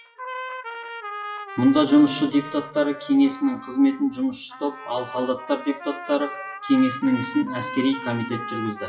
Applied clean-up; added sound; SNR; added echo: classical method WPE with log-MMSE.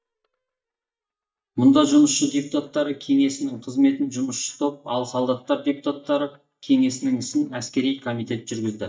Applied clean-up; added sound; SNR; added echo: neural mask model DeepFilterNet 3.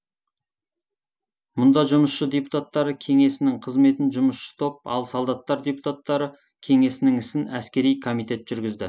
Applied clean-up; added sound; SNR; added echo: none; none; none; none.